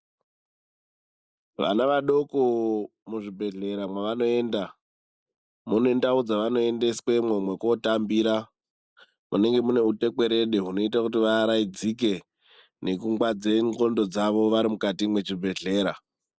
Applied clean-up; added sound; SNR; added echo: neural mask model Resemble Enhance denoiser.